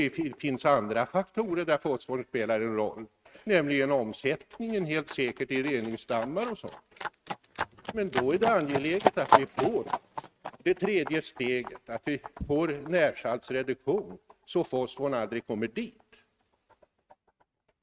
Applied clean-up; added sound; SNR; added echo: neural mask model RNNoise.